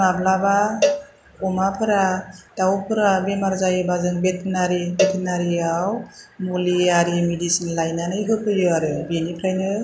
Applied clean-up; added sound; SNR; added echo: none; Cowbell; 6 dB; none.